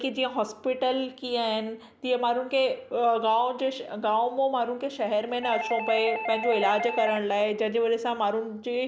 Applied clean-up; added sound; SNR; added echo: none; Doorbell; 6 dB; none.